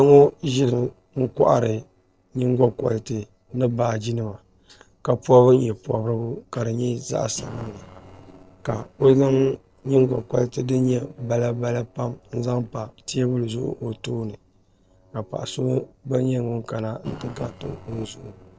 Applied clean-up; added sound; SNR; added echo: neural separator model SepFormer DNS4.